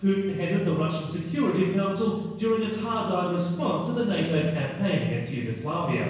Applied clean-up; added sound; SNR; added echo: none; none; none; reverberation time 1.0 s.